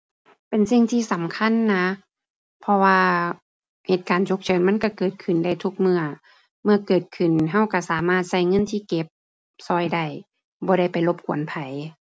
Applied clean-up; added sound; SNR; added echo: none; none; none; none.